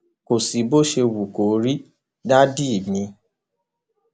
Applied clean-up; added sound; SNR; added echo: none; none; none; none.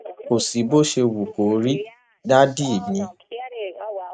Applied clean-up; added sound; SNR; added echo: neural mask model RNNoise.